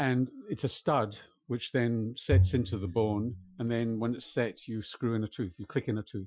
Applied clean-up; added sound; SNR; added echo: classical method Wiener filter.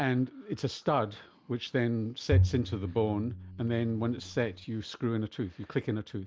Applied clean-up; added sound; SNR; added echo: none; Bowed string instrument; 1 dB; none.